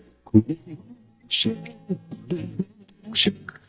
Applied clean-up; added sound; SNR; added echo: neural mask model DeepFilterNet 3.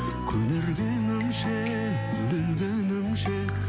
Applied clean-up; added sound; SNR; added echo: none; Bowed string instrument; 15 dB; none.